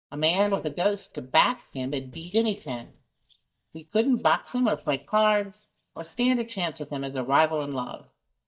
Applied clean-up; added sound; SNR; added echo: neural mask model DeepFilterNet 3.